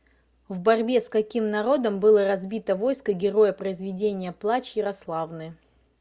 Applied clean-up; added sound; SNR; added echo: none; none; none; none.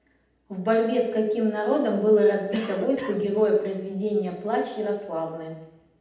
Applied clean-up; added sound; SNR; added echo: none; Cough; 13 dB; reverberation time 0.8 s.